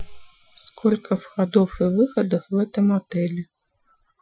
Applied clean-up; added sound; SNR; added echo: classical method Wiener filter.